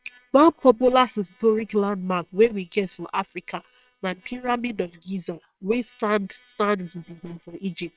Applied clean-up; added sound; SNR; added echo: neural separator model SepFormer WHAM!.